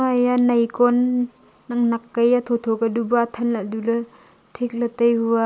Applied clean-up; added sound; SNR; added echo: none; none; none; none.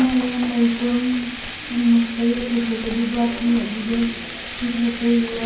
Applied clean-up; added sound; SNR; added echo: none; Frying (food); 7 dB; reverberation time 0.9 s.